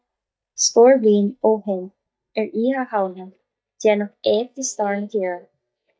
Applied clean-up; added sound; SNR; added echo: neural mask model DeepFilterNet 3.